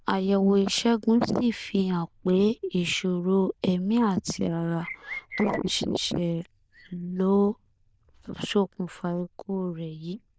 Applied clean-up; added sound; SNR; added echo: neural diffusion model UNIVERSE++.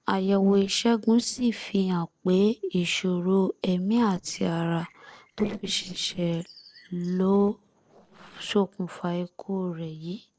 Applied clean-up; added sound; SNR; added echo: neural separator model SepFormer DNS4.